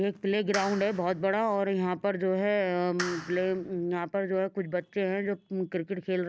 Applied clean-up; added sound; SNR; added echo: none; Clapping; 12 dB; none.